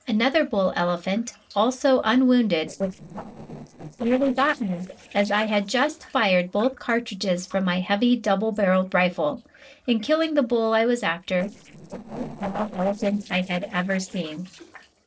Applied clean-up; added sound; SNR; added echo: neural separator model SepFormer DNS4.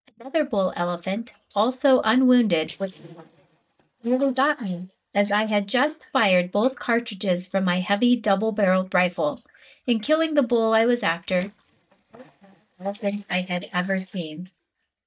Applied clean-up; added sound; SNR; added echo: neural mask model DeepFilterNet 3.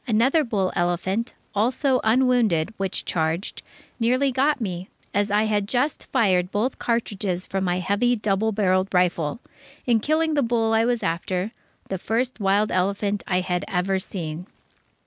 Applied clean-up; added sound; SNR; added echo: none; none; none; none.